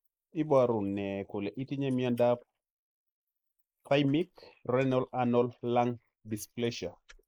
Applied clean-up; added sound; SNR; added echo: neural mask model Resemble Enhance denoiser.